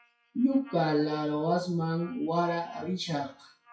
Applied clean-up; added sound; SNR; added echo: classical method WPE with log-MMSE.